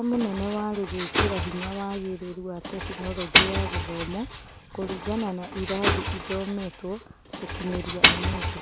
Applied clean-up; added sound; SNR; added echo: none; Engine; -3 dB; none.